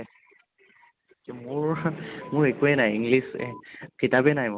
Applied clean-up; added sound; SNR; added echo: none; Alarm; 18 dB; none.